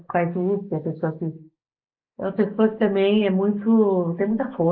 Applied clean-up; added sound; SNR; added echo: neural mask model Resemble Enhance denoiser.